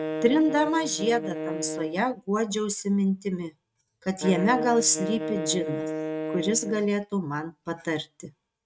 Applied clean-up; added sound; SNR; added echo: neural mask model RNNoise.